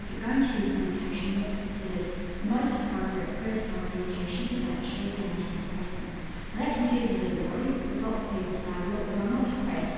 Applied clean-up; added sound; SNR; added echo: none; Rain; 6 dB; reverberation time 2.1 s.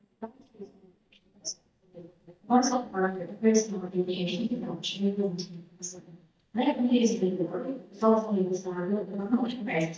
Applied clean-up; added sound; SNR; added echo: neural mask model DeepFilterNet 3.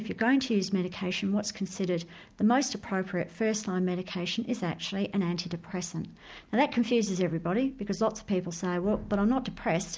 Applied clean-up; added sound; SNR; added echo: none; none; none; none.